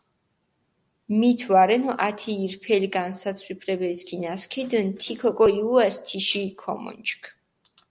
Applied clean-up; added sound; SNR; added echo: none; none; none; none.